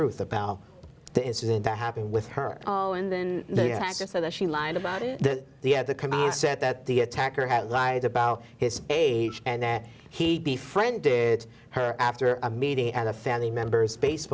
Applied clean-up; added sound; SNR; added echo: none; none; none; none.